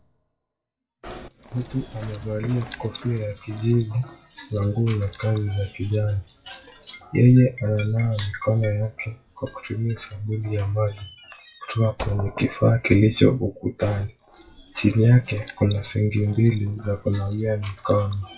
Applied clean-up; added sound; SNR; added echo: classical method WPE with log-MMSE.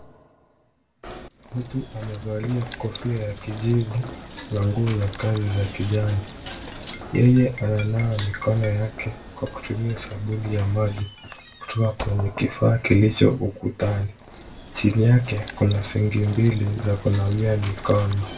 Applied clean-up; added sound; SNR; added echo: none; Knock; 15 dB; reverberation time 0.2 s.